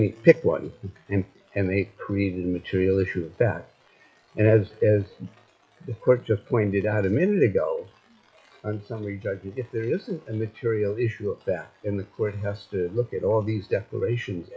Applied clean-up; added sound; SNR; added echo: classical method WPE with log-MMSE.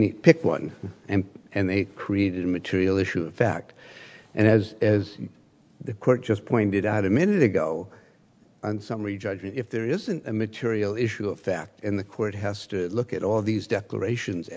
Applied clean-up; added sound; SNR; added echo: none; none; none; none.